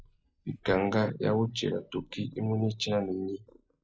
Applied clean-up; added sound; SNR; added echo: classical method log-MMSE.